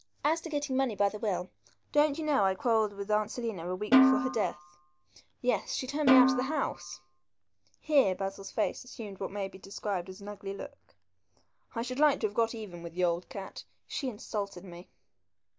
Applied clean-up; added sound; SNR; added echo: none; Snare drum; -3 dB; none.